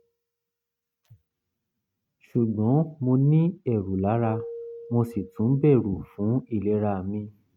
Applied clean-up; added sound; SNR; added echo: neural mask model RNNoise.